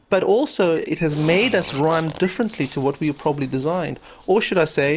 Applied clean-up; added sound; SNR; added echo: none; Bird + Zipper (clothing); 17 dB; none.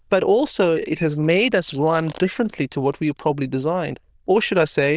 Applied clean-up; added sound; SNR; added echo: neural diffusion model UNIVERSE++.